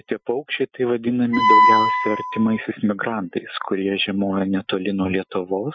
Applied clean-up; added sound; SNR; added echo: classical method Wiener filter.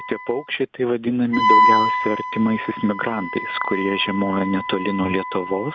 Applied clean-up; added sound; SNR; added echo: none; Wind instrument, woodwind instrument; 0 dB; none.